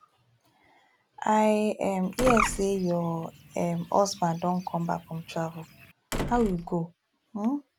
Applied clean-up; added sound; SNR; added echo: none; Slam + Bird; 8 dB; none.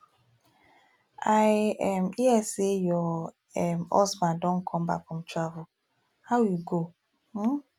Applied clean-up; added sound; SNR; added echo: none; none; none; none.